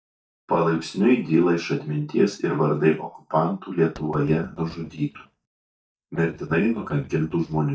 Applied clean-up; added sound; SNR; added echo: neural mask model DeepFilterNet 3.